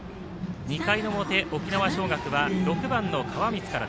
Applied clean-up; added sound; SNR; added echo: none; none; none; none.